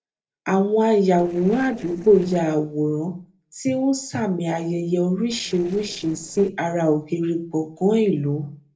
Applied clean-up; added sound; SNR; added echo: neural separator model SepFormer DNS4.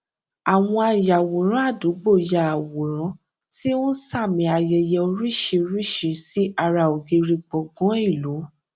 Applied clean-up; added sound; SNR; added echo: none; none; none; none.